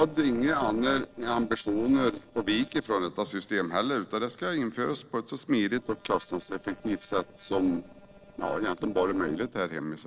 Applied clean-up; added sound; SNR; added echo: neural separator model SepFormer DNS4.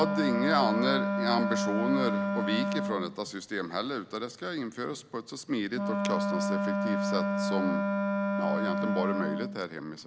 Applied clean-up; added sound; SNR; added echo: none; Wind instrument, woodwind instrument; -2 dB; none.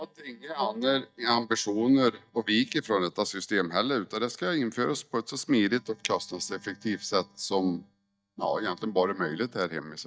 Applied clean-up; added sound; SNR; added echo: neural mask model DeepFilterNet 3.